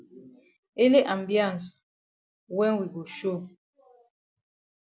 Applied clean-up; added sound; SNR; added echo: none; none; none; none.